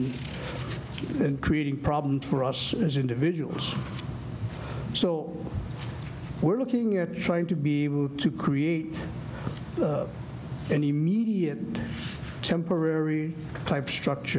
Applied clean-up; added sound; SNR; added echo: none; none; none; none.